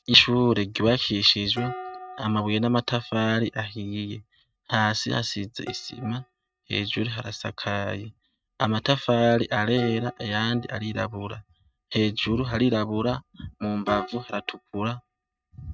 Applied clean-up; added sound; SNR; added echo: neural mask model RNNoise.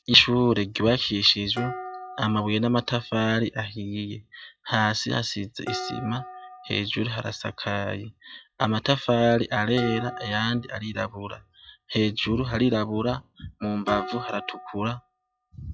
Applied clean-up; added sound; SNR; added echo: classical method log-MMSE.